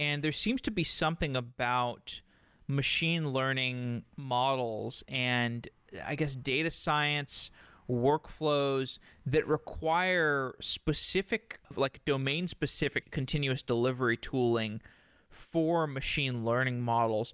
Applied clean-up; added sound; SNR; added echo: none; none; none; none.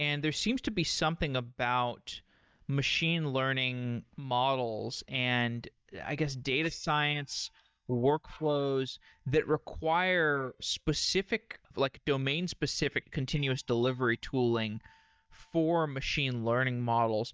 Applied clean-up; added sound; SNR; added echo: neural mask model DeepFilterNet 3.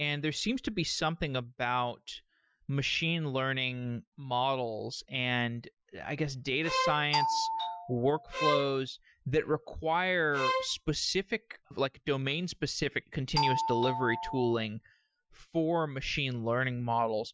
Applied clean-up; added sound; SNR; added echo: classical method Wiener filter.